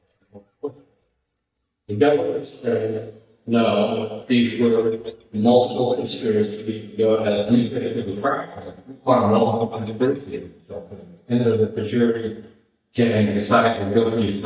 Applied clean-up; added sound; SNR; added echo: neural mask model DeepFilterNet 3.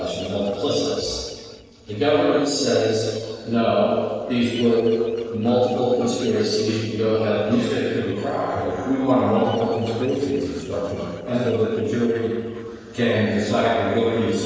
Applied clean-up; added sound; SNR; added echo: neural separator model SepFormer DNS4.